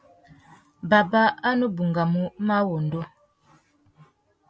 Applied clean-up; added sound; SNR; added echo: none; none; none; none.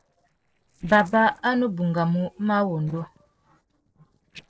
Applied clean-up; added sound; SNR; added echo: neural separator model SepFormer DNS4.